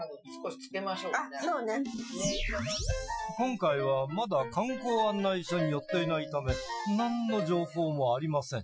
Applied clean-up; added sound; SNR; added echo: classical method Wiener filter.